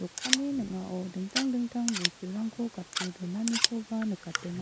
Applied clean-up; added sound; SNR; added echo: none; Scissors; 2 dB; none.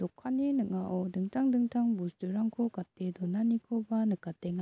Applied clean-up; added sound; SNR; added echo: none; none; none; none.